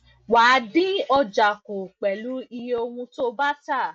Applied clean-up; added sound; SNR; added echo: none; none; none; none.